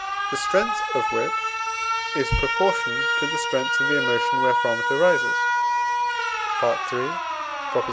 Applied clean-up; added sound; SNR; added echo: none; Alarm; -3 dB; none.